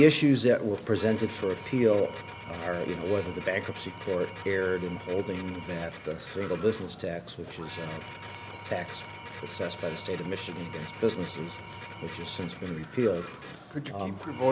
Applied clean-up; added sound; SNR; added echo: none; Printer + Engine / Tools; 13 dB; none.